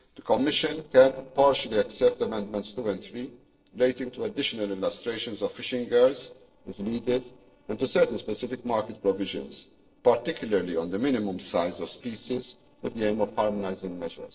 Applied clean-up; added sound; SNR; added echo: neural separator model SepFormer DNS4.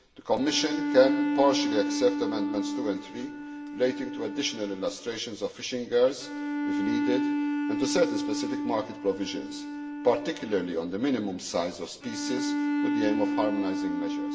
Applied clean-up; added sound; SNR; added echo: none; Bowed string instrument; 2 dB; reverberation time 0.8 s.